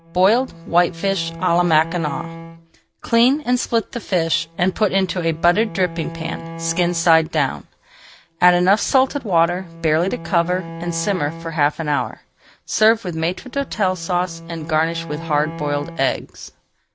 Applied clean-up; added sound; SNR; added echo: none; Bowed string instrument; 14 dB; none.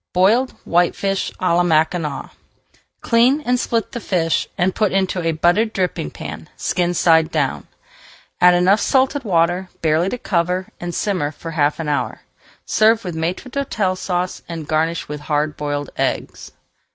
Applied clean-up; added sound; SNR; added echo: none; none; none; none.